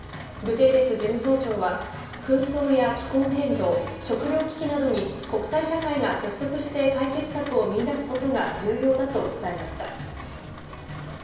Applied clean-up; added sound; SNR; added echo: none; Rain; 18 dB; reverberation time 0.9 s.